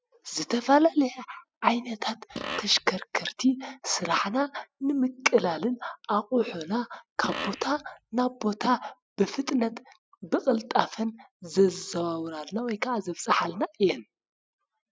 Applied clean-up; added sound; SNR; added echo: classical method spectral subtraction.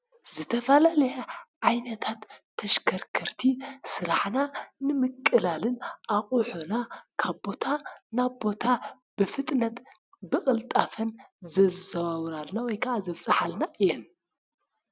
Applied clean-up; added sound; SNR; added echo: none; none; none; none.